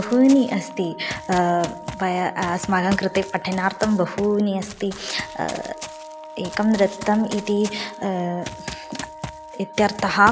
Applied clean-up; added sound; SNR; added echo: none; Wind instrument, woodwind instrument + Run; 13 dB; none.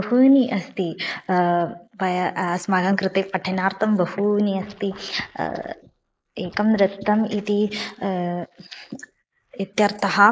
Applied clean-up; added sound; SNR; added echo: neural mask model Resemble Enhance denoiser.